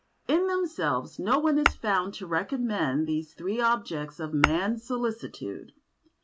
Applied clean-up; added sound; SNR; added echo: none; Tap / Glass; 5 dB; none.